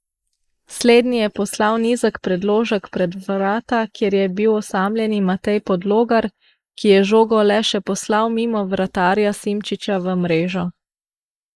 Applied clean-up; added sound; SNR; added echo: neural mask model Resemble Enhance denoiser.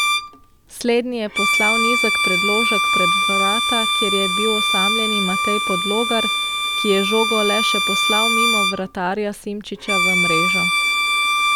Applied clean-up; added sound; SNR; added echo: none; Bowed string instrument; -4 dB; none.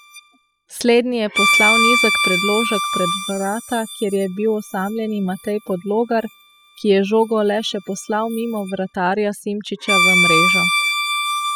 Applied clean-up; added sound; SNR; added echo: classical method spectral subtraction.